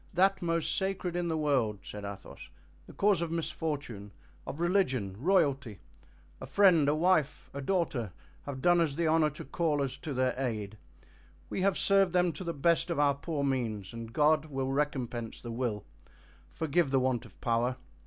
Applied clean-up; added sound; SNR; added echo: none; none; none; none.